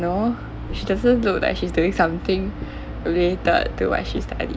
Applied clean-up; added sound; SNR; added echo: none; Walk, footsteps; 18 dB; none.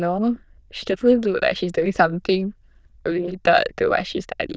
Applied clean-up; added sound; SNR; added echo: neural diffusion model UNIVERSE++.